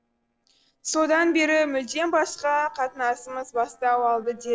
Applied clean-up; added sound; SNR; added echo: neural separator model SepFormer DNS4.